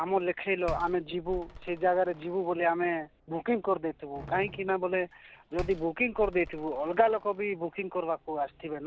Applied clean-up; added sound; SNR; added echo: none; Slam; 17 dB; none.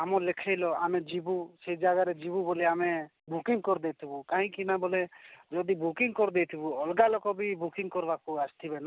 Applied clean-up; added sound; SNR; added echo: none; none; none; none.